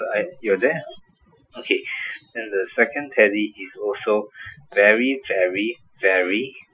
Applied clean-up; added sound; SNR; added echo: classical method Wiener filter.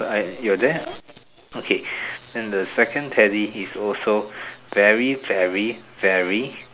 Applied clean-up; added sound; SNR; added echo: none; none; none; none.